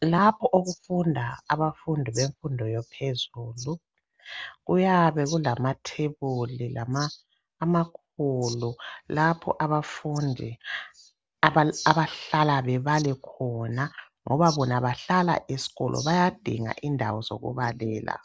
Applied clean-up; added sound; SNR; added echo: none; none; none; none.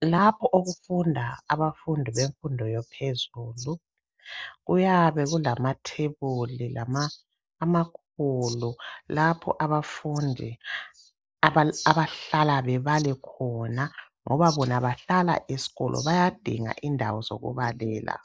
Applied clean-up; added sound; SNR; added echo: neural mask model DeepFilterNet 3.